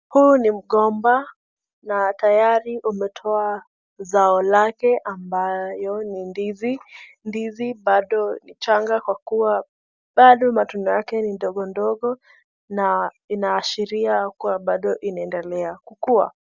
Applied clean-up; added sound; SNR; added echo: none; none; none; none.